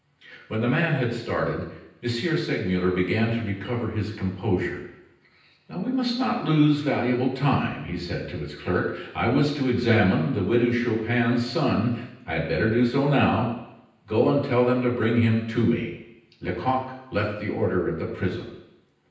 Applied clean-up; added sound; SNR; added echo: none; none; none; reverberation time 0.9 s.